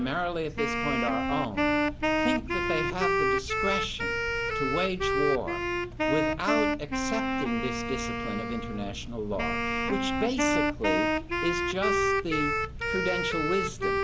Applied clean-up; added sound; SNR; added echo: none; Wind instrument, woodwind instrument; -3 dB; none.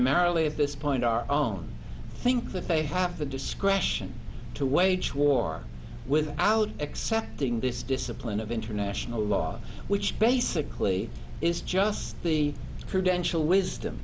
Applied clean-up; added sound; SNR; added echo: none; none; none; none.